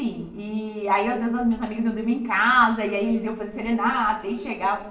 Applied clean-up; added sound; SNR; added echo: none; none; none; reverberation time 0.8 s.